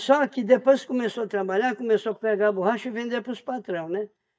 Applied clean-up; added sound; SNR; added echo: neural mask model DeepFilterNet 3.